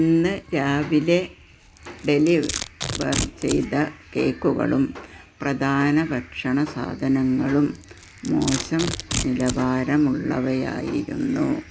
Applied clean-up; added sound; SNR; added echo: none; Domestic sounds, home sounds; 13 dB; none.